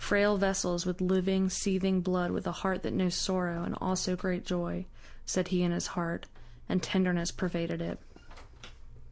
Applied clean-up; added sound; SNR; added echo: none; Buzz; 14 dB; none.